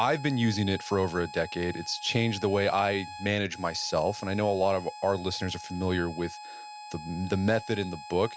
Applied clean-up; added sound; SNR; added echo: none; Harmonica; 15 dB; none.